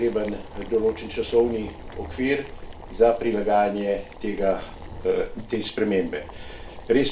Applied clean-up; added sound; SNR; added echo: none; Boiling; 12 dB; reverberation time 0.3 s.